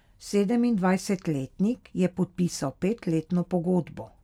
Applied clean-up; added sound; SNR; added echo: none; none; none; none.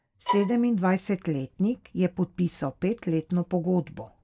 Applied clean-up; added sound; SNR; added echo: neural mask model Resemble Enhance denoiser.